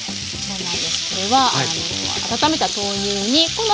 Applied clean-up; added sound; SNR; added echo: none; none; none; none.